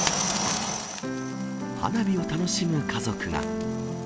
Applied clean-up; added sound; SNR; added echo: none; none; none; none.